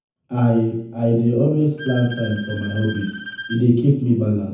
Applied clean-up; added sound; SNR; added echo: none; Bowed string instrument; 14 dB; reverberation time 0.7 s.